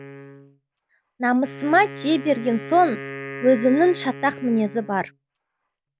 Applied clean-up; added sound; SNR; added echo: none; Wind instrument, woodwind instrument; 15 dB; none.